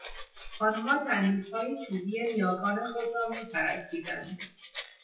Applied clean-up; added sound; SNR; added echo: classical method WPE with log-MMSE.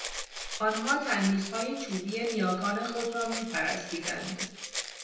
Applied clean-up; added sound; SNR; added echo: none; Rattle (instrument); 8 dB; reverberation time 0.9 s.